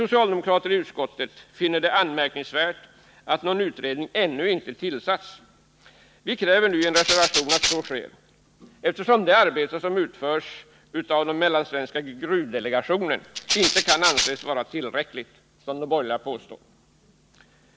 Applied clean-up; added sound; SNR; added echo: none; Rattle (instrument); 0 dB; none.